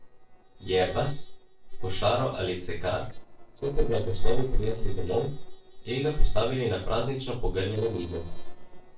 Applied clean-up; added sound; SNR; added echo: neural separator model SepFormer DNS4.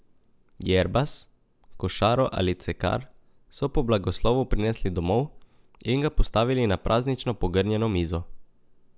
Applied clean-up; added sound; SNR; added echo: none; none; none; none.